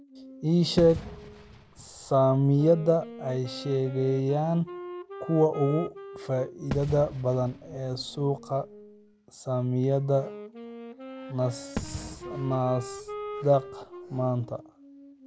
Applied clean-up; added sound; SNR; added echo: none; Fireworks + Wind instrument, woodwind instrument; 13 dB; none.